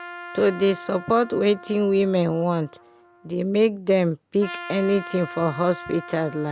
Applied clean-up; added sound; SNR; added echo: none; Trumpet; 16 dB; none.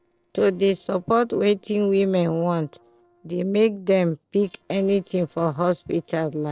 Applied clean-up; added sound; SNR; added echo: neural separator model SepFormer DNS4.